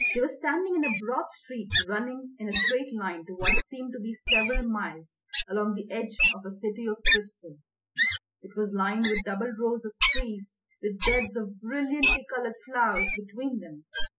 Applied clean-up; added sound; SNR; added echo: classical method spectral subtraction.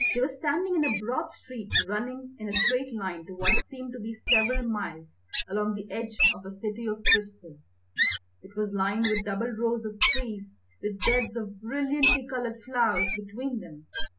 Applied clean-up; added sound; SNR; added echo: none; Wild animals; -1 dB; none.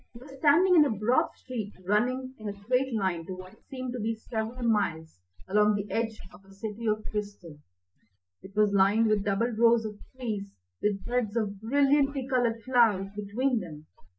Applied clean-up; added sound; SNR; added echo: neural mask model DeepFilterNet 3.